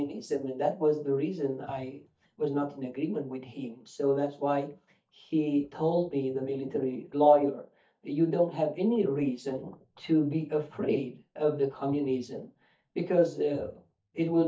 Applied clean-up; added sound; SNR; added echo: neural mask model DeepFilterNet 3.